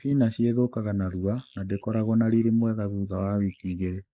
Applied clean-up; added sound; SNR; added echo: neural mask model Resemble Enhance denoiser.